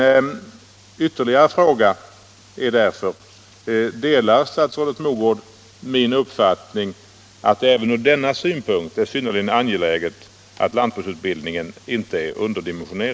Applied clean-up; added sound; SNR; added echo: none; none; none; none.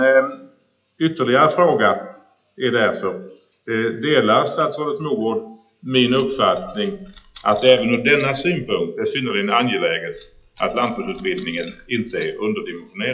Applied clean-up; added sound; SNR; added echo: classical method WPE with log-MMSE.